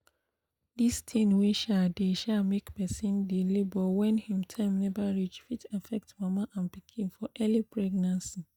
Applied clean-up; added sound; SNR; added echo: neural mask model DeepFilterNet 3.